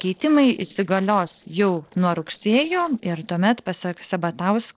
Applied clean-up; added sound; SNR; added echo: neural separator model SepFormer DNS4.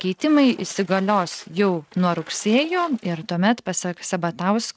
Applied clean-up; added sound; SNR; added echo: neural mask model RNNoise.